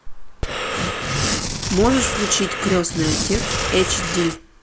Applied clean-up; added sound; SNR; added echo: none; Breathing + Tearing; 1 dB; none.